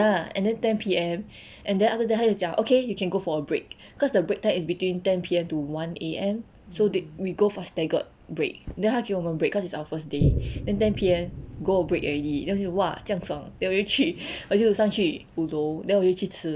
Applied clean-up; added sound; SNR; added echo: none; Boom; 12 dB; none.